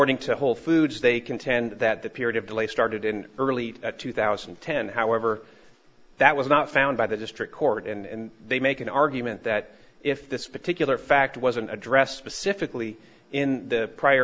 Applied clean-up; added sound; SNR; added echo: none; none; none; none.